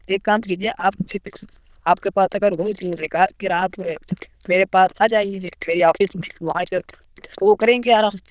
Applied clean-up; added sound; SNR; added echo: neural diffusion model UNIVERSE++.